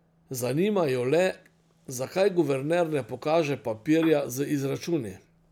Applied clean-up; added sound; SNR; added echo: none; Piano; 15 dB; none.